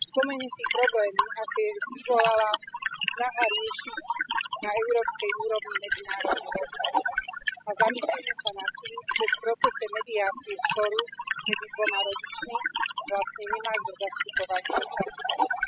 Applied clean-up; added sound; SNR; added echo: classical method spectral subtraction.